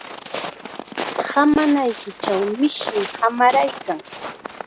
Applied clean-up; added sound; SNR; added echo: none; Walk, footsteps; 9 dB; none.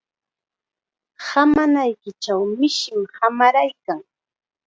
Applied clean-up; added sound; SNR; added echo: none; none; none; none.